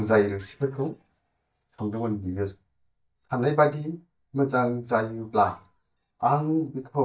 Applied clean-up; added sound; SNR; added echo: neural mask model DeepFilterNet 3.